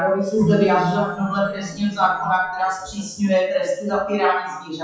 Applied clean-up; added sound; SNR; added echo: classical method WPE with log-MMSE.